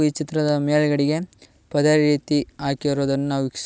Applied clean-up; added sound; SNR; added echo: none; none; none; none.